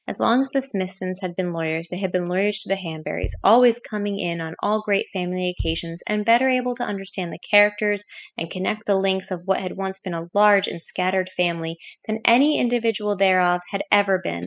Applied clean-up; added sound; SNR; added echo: classical method spectral subtraction.